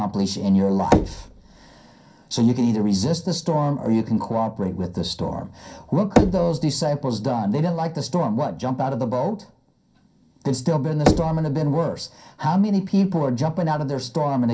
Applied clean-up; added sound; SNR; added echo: none; Knock / Wood; 6 dB; reverberation time 0.3 s.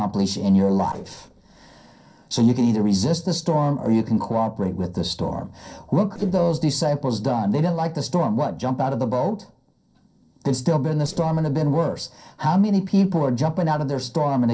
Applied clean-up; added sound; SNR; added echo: neural separator model SepFormer DNS4.